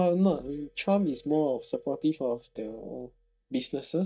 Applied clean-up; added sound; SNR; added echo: neural mask model DeepFilterNet 3.